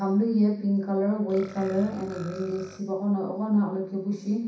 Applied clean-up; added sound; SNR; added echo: none; Burping, eructation; 20 dB; reverberation time 0.6 s.